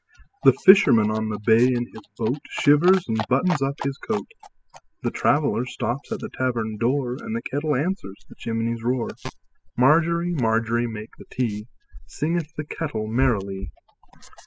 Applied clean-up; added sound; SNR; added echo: classical method spectral subtraction.